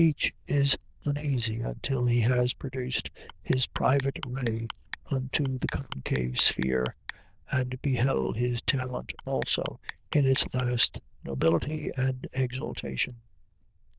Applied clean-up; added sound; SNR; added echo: neural diffusion model UNIVERSE++.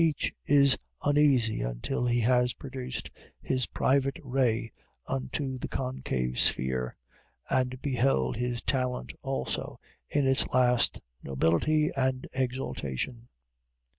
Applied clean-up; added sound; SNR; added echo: none; none; none; none.